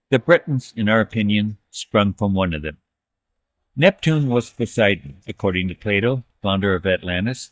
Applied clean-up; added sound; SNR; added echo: neural mask model DeepFilterNet 3.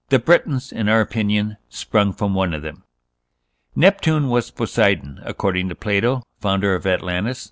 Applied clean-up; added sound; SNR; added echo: none; none; none; none.